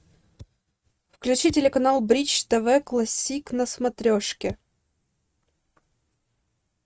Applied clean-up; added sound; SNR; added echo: neural mask model RNNoise.